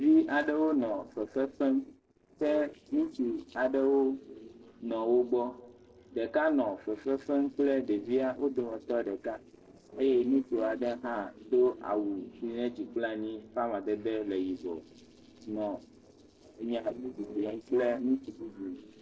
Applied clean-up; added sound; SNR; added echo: neural separator model SepFormer DNS4.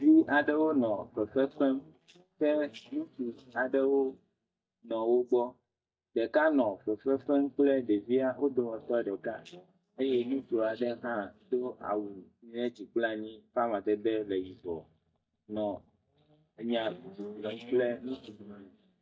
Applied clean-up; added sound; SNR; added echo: neural mask model DeepFilterNet 3.